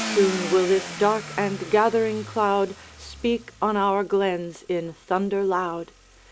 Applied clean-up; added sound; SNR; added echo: none; Car; 13 dB; none.